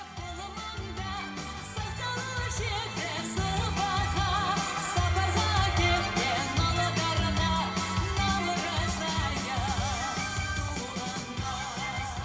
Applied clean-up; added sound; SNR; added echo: none; Wind instrument, woodwind instrument; 16 dB; reverberation time 0.8 s.